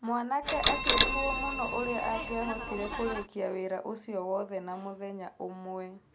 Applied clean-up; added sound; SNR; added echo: none; Bell; 0 dB; none.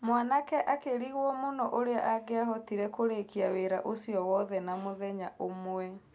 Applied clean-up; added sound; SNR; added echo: none; none; none; none.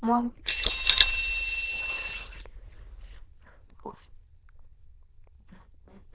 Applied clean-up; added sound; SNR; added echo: neural diffusion model UNIVERSE++.